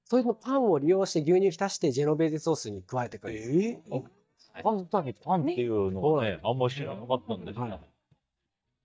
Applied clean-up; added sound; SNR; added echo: neural mask model DeepFilterNet 3.